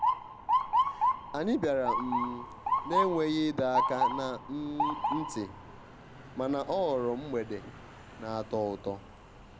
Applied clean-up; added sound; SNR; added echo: none; Motor vehicle (road) / Siren; 0 dB; none.